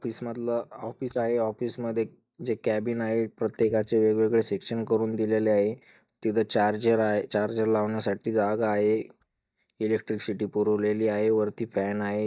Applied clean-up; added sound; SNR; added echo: neural mask model DeepFilterNet 3.